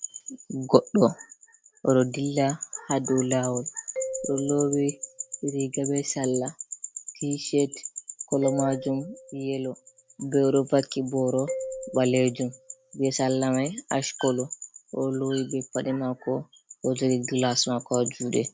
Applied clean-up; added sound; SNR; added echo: none; Marimba, xylophone; 13 dB; none.